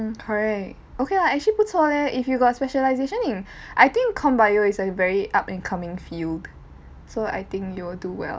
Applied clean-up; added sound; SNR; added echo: none; none; none; none.